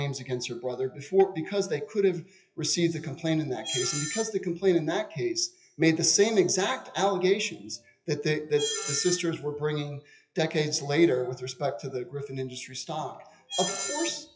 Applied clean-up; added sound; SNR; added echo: classical method WPE with log-MMSE.